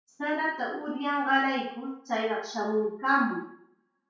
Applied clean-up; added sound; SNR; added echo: none; none; none; reverberation time 0.5 s.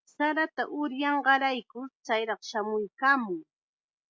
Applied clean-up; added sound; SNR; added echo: none; none; none; none.